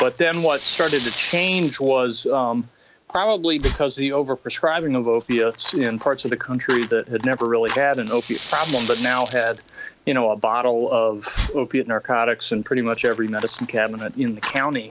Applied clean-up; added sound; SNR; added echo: none; Fire; 13 dB; none.